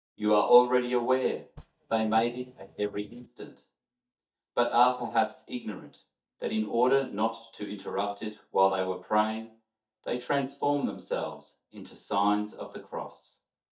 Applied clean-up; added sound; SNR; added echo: neural mask model DeepFilterNet 3.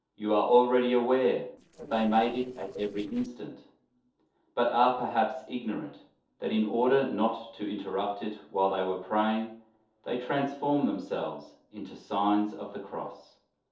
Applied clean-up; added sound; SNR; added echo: neural separator model SepFormer DNS4.